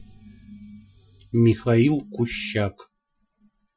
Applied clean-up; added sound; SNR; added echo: classical method Wiener filter.